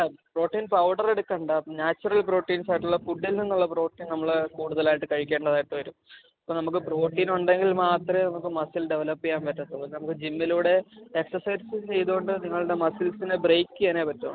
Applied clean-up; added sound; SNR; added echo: none; none; none; none.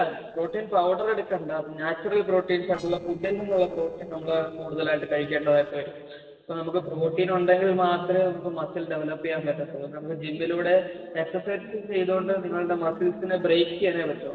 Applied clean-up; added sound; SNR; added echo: neural separator model SepFormer DNS4.